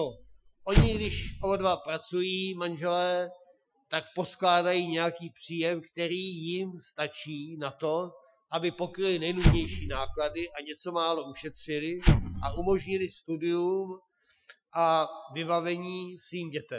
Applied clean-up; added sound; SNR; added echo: classical method Wiener filter.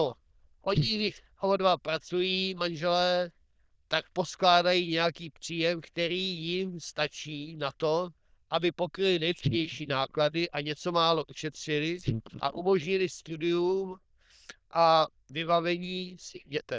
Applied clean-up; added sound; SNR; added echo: neural diffusion model UNIVERSE++.